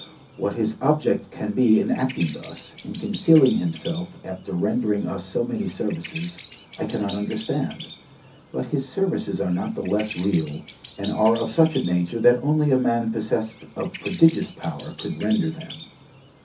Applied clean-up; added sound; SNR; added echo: none; Bird vocalization, bird call, bird song; 12 dB; reverberation time 0.3 s.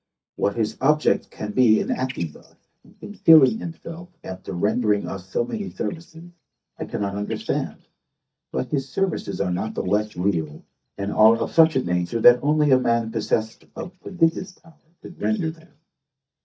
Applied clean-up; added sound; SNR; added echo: neural mask model DeepFilterNet 3.